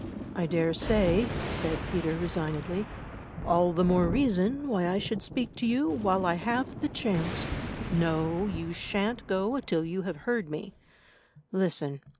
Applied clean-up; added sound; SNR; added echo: none; Thunder; 9 dB; none.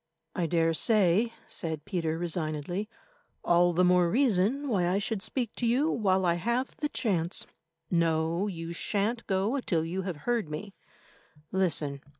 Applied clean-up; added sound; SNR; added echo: none; none; none; none.